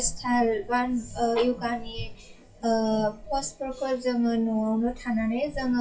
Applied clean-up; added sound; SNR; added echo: classical method WPE with log-MMSE.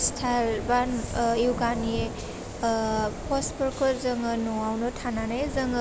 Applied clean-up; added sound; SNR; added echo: none; none; none; none.